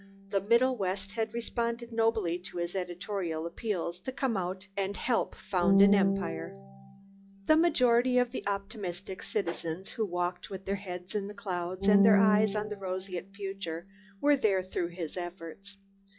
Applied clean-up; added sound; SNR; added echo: classical method log-MMSE.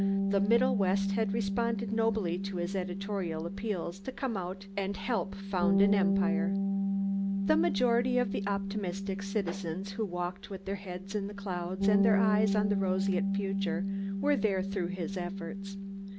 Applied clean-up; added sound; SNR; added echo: none; Bass guitar; -1 dB; none.